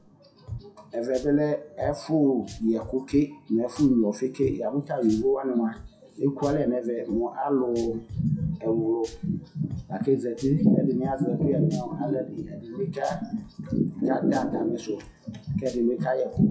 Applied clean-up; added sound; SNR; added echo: classical method WPE with log-MMSE.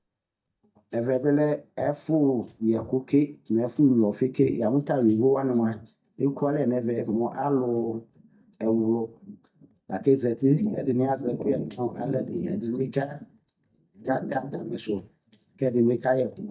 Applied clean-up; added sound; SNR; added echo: neural mask model DeepFilterNet 3.